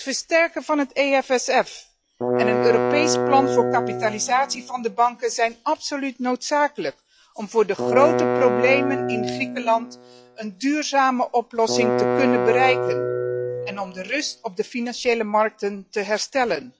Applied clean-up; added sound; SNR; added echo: classical method log-MMSE.